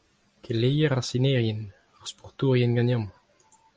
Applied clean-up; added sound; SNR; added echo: none; none; none; none.